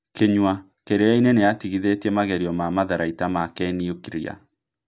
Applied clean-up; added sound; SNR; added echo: none; none; none; none.